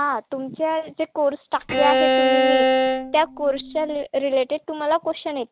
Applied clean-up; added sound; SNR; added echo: none; Bowed string instrument; -3 dB; none.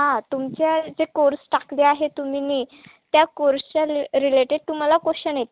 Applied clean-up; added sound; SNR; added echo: none; none; none; none.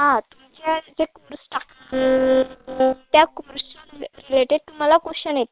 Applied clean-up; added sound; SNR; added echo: neural separator model SepFormer WHAM!.